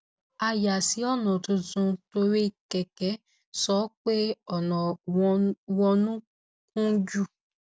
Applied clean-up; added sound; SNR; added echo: none; none; none; none.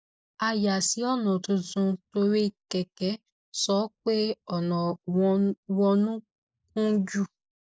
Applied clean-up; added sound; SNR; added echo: neural mask model Resemble Enhance denoiser.